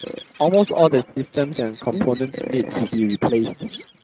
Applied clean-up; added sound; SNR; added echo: neural mask model RNNoise.